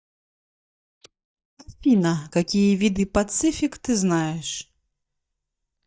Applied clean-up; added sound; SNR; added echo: neural mask model DeepFilterNet 3.